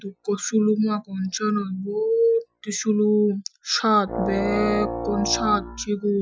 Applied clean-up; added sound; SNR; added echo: classical method Wiener filter.